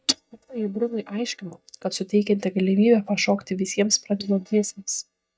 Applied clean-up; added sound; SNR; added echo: neural mask model DeepFilterNet 3.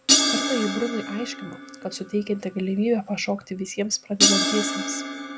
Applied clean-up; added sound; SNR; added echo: none; Crash cymbal; -1 dB; none.